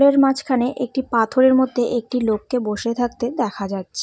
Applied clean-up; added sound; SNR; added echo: none; none; none; none.